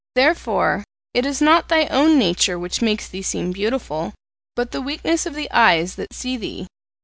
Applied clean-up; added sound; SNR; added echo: none; none; none; none.